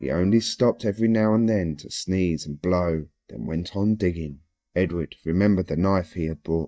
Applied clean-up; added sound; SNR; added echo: neural mask model DeepFilterNet 3.